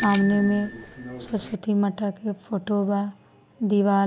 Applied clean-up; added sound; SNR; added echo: none; Bicycle bell; 9 dB; none.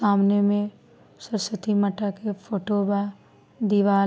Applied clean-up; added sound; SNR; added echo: none; none; none; none.